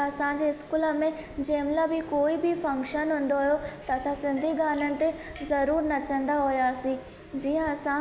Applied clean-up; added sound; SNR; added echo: none; none; none; none.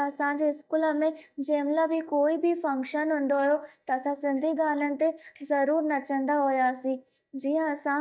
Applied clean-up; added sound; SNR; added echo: neural mask model DeepFilterNet 3.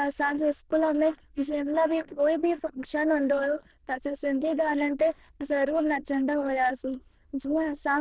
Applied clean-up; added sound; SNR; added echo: neural diffusion model UNIVERSE++.